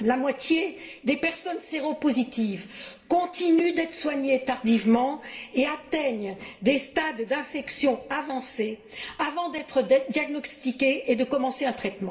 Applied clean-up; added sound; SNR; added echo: none; none; none; reverberation time 1.1 s.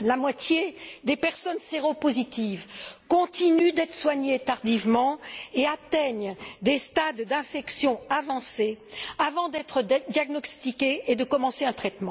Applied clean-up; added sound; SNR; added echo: none; none; none; none.